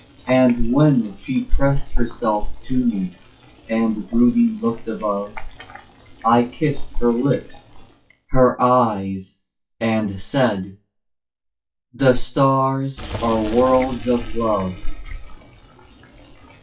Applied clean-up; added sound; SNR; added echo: classical method WPE with log-MMSE.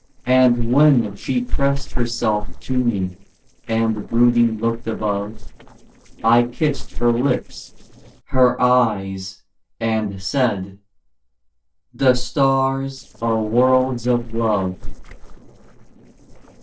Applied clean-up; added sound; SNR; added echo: neural separator model SepFormer DNS4.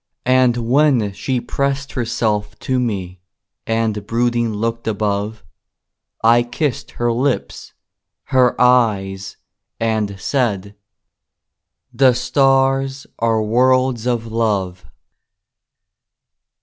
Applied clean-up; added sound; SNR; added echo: none; none; none; none.